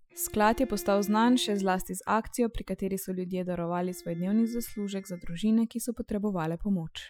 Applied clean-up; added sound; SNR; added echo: classical method Wiener filter.